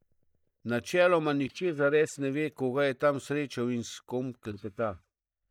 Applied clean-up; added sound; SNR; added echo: neural mask model DeepFilterNet 3.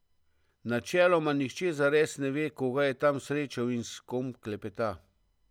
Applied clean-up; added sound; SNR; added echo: none; none; none; none.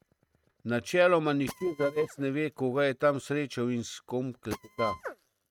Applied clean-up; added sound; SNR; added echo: neural mask model RNNoise.